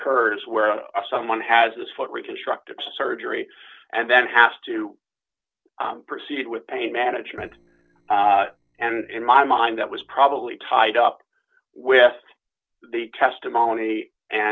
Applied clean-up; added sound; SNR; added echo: neural separator model SepFormer DNS4.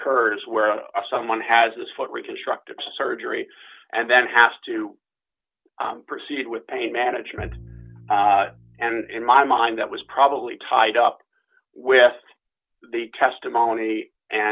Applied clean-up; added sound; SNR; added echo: none; Bowed string instrument; 20 dB; none.